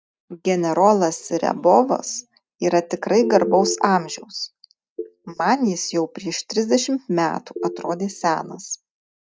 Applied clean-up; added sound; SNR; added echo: neural mask model DeepFilterNet 3.